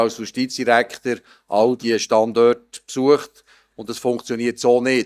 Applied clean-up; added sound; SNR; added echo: neural mask model DeepFilterNet 3.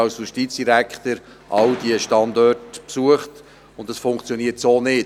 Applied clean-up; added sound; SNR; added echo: none; Fireworks; 19 dB; none.